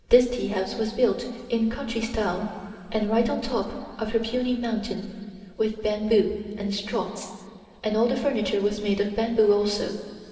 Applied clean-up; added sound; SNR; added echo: none; Rattle (instrument); 17 dB; reverberation time 2.5 s.